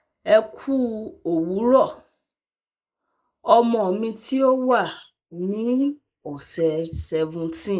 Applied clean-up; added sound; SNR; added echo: neural mask model Resemble Enhance denoiser.